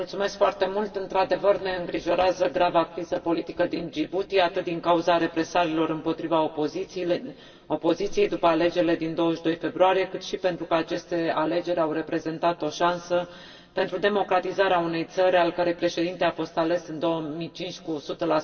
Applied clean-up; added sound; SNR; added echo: none; none; none; reverberation time 2.0 s.